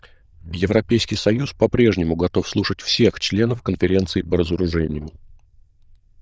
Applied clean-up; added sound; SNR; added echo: neural diffusion model UNIVERSE++.